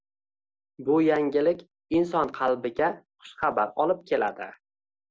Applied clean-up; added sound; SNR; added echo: none; none; none; none.